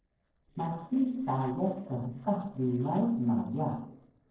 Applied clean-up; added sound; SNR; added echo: neural separator model SepFormer DNS4.